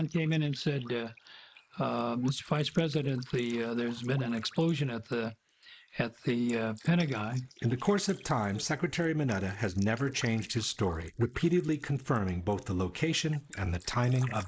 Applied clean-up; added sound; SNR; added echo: neural mask model Resemble Enhance denoiser.